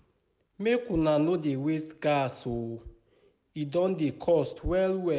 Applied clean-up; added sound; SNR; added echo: none; none; none; none.